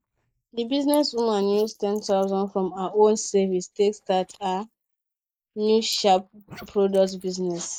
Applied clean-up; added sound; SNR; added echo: neural mask model Resemble Enhance denoiser.